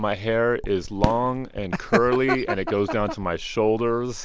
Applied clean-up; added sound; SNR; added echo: none; Fireworks + Writing; 11 dB; none.